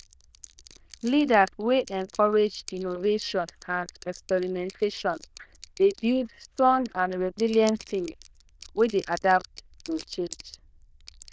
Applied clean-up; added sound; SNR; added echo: neural diffusion model UNIVERSE++.